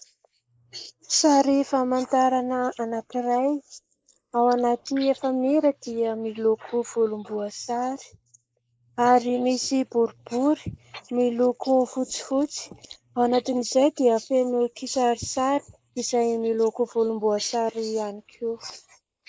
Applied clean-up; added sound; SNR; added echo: neural mask model Resemble Enhance denoiser.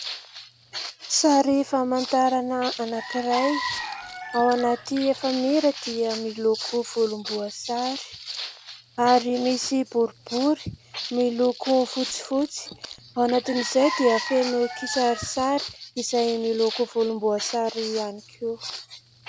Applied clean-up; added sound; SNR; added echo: none; Chicken, rooster + Walk, footsteps; 11 dB; none.